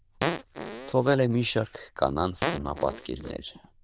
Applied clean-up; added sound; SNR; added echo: neural diffusion model UNIVERSE++.